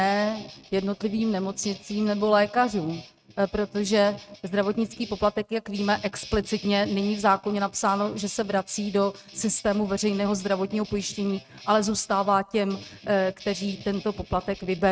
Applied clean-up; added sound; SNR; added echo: neural mask model RNNoise.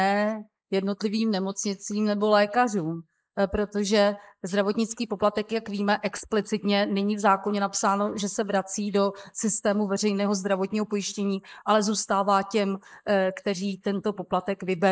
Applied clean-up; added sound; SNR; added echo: neural mask model Resemble Enhance denoiser.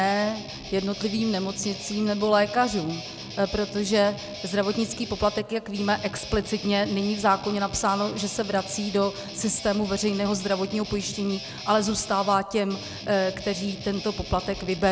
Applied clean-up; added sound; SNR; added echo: none; Guitar; 12 dB; none.